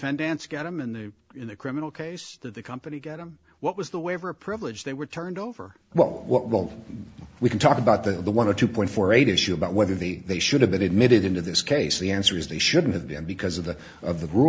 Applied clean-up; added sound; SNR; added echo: none; none; none; none.